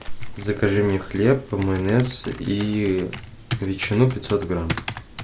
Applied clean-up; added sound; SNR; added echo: none; Computer keyboard; 13 dB; none.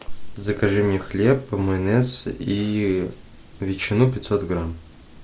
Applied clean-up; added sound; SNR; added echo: none; none; none; none.